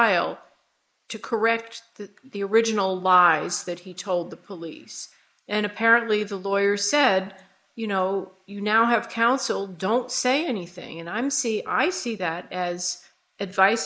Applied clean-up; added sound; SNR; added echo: neural mask model Resemble Enhance denoiser.